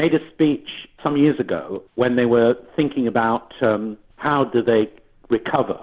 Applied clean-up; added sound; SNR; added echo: none; none; none; none.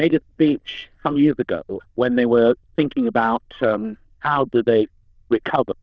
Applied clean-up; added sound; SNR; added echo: neural diffusion model UNIVERSE++.